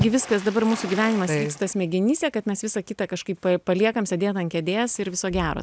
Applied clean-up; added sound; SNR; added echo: none; Water / Splash, splatter; 14 dB; none.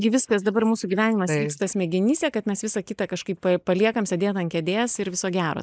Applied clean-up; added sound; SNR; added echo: neural mask model Resemble Enhance denoiser.